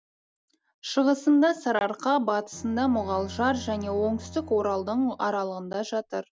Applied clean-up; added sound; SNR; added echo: none; Bowed string instrument; 17 dB; none.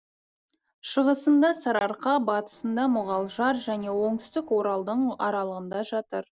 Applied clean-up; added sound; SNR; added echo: neural separator model SepFormer DNS4.